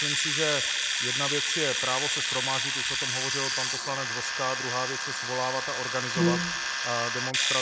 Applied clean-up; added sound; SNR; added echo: none; Brass instrument + Domestic sounds, home sounds; -5 dB; none.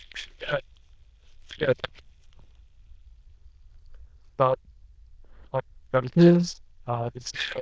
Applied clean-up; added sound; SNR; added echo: neural diffusion model UNIVERSE++.